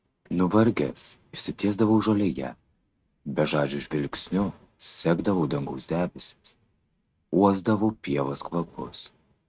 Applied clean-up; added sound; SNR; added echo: neural mask model RNNoise.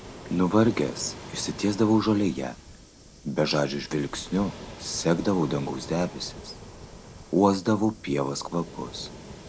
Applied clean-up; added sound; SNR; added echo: none; Waves, surf; 16 dB; none.